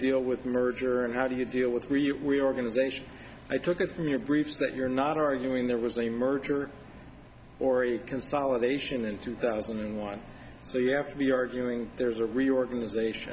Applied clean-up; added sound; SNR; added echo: none; none; none; none.